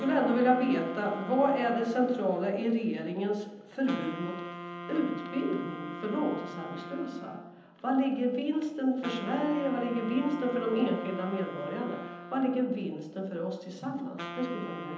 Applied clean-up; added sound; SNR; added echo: none; Wind instrument, woodwind instrument; 12 dB; reverberation time 0.9 s.